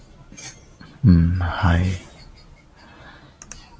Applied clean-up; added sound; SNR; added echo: none; none; none; none.